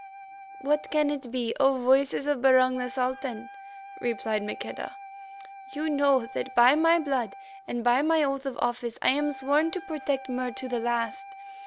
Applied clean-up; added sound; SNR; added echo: none; Wind instrument, woodwind instrument; 17 dB; none.